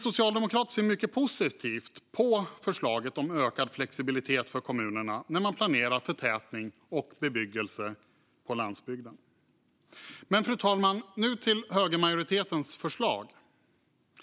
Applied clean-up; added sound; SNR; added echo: none; none; none; none.